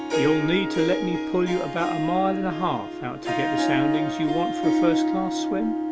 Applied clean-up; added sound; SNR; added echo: none; Harp; -1 dB; none.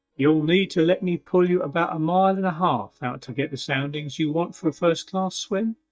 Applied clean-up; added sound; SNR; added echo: neural mask model DeepFilterNet 3.